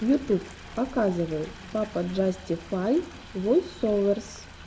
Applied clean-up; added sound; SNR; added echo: none; Toilet flush + Train; 20 dB; none.